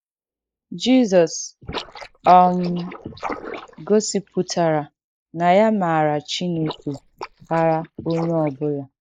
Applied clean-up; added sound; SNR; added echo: neural mask model Resemble Enhance denoiser.